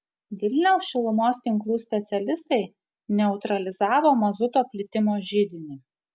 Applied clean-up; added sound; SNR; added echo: none; none; none; none.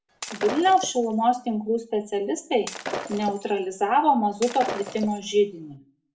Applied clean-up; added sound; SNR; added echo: none; Shatter; 11 dB; reverberation time 0.3 s.